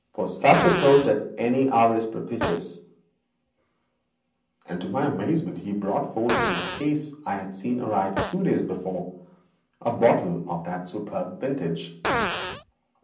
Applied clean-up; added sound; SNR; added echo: none; Fart; 8 dB; reverberation time 0.6 s.